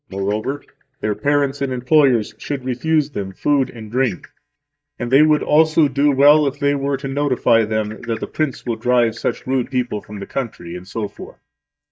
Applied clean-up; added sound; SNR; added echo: neural mask model DeepFilterNet 3.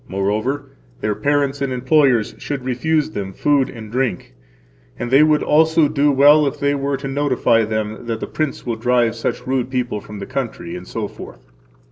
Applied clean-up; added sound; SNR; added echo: none; none; none; none.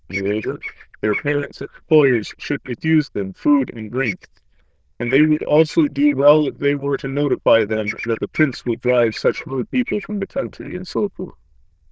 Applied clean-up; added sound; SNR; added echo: neural diffusion model UNIVERSE++.